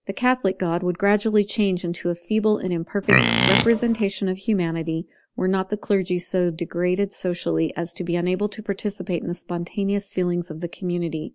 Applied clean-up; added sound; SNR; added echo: none; Livestock, farm animals, working animals; -3 dB; none.